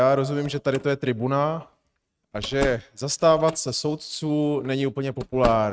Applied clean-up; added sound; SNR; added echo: neural mask model RNNoise.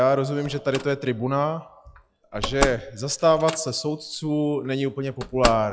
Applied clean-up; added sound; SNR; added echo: classical method log-MMSE.